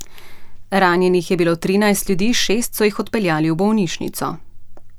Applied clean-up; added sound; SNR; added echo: none; none; none; none.